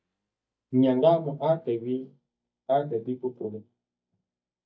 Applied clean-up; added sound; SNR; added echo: neural mask model DeepFilterNet 3.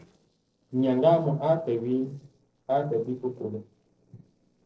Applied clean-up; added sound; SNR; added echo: neural separator model SepFormer DNS4.